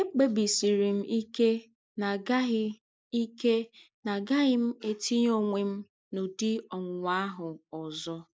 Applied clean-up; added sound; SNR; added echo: neural mask model Resemble Enhance denoiser.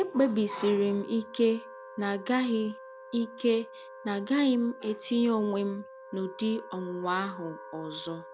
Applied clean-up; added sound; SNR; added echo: none; Wind instrument, woodwind instrument; 17 dB; none.